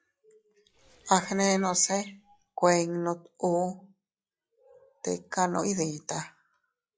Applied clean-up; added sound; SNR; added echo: classical method log-MMSE.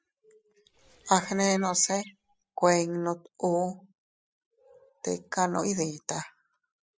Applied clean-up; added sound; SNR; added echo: classical method spectral subtraction.